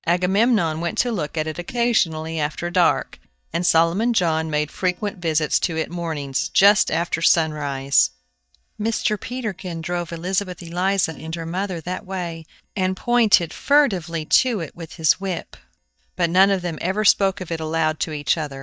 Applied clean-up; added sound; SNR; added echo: neural mask model DeepFilterNet 3.